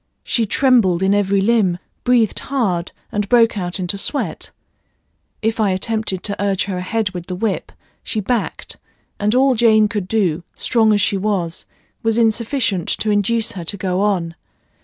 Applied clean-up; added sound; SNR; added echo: none; none; none; none.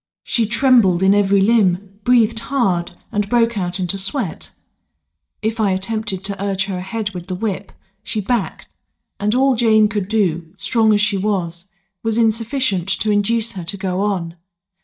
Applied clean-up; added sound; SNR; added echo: neural mask model DeepFilterNet 3.